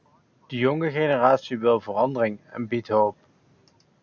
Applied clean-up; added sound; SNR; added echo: none; none; none; none.